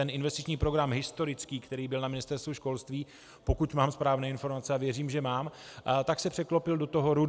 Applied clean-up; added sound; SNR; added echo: none; none; none; none.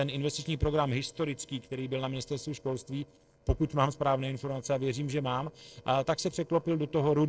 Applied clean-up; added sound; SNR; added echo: neural separator model SepFormer DNS4.